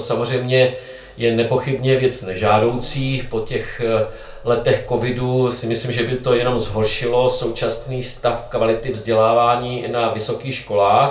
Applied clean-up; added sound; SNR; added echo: none; Buzz; 15 dB; reverberation time 0.3 s.